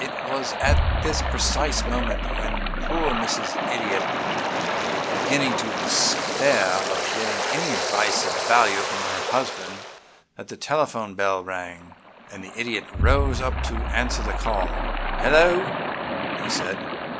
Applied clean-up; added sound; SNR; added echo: none; Explosion + Waves, surf; -1 dB; none.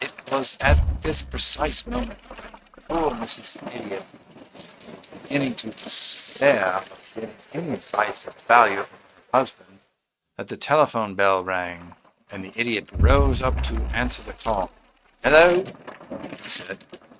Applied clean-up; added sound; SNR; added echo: neural mask model RNNoise.